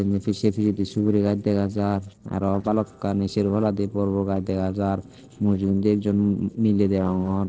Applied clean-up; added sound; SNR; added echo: neural separator model SepFormer DNS4.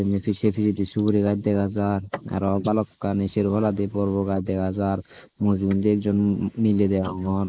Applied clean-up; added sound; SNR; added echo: neural mask model Resemble Enhance denoiser.